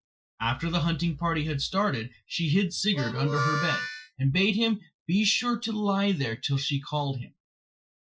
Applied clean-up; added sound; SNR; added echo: classical method Wiener filter.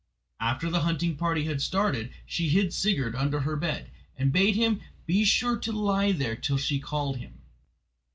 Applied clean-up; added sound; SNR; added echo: none; none; none; none.